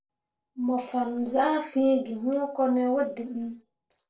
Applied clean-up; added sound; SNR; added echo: neural separator model SepFormer DNS4.